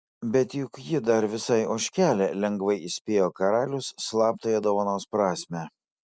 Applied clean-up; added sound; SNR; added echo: none; none; none; none.